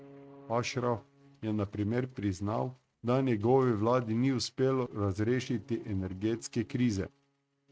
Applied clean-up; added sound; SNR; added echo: neural mask model RNNoise.